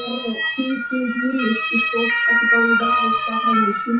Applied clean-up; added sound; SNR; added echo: classical method WPE with log-MMSE.